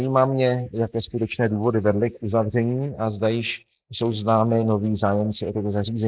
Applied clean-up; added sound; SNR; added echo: neural mask model Resemble Enhance denoiser.